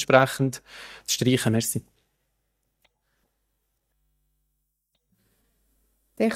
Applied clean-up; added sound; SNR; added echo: neural mask model DeepFilterNet 3.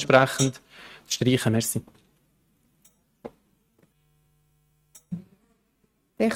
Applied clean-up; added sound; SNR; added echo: neural mask model RNNoise.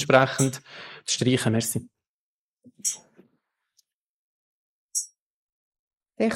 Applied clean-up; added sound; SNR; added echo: neural mask model Resemble Enhance denoiser.